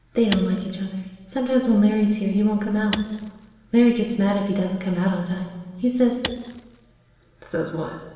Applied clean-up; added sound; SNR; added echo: none; Shatter / Crushing; 16 dB; reverberation time 1.3 s.